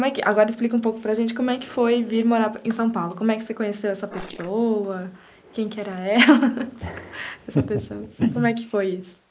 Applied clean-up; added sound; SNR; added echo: neural mask model Resemble Enhance denoiser.